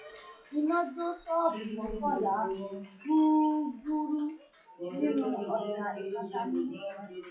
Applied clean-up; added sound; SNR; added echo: classical method WPE with log-MMSE.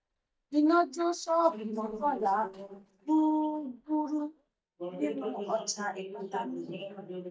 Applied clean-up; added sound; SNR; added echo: neural mask model DeepFilterNet 3.